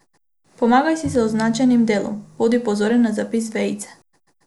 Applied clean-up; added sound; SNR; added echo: none; Bowed string instrument; 18 dB; none.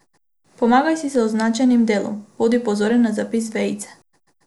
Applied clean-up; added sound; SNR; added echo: none; none; none; none.